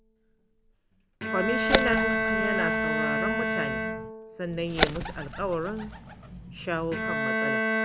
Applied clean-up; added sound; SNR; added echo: none; Bird + Bowed string instrument; -4 dB; none.